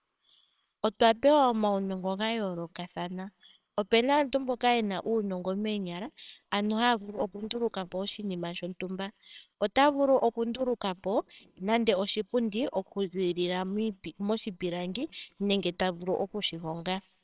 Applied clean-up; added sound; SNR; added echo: neural separator model SepFormer WHAMR!.